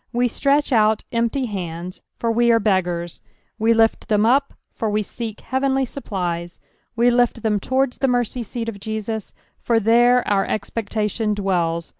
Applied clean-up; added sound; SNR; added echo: none; none; none; none.